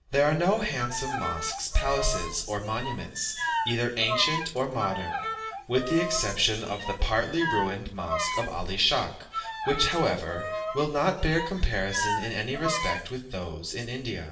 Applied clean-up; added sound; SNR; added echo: none; Bowed string instrument; 5 dB; reverberation time 0.8 s.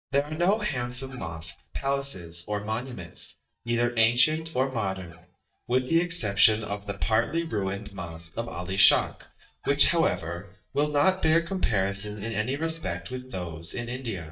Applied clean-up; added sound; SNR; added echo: neural mask model DeepFilterNet 3.